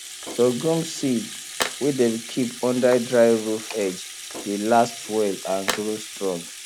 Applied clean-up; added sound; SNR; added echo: none; Tools + Rattle (instrument); 11 dB; none.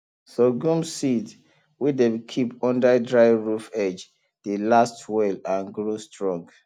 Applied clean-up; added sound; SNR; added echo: none; none; none; none.